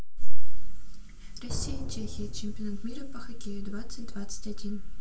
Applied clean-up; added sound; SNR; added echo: none; Drum; 20 dB; reverberation time 0.3 s.